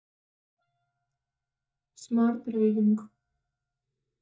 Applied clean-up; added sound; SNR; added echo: neural mask model DeepFilterNet 3.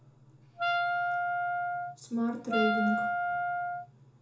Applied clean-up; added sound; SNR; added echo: none; Wind instrument, woodwind instrument; -5 dB; reverberation time 0.7 s.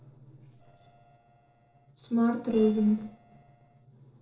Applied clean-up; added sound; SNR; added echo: neural separator model SepFormer DNS4.